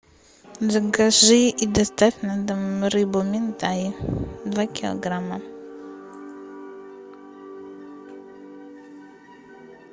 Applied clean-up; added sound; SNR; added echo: none; none; none; none.